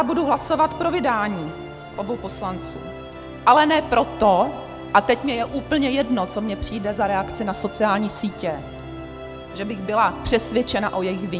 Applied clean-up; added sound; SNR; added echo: none; Musical instrument; 13 dB; none.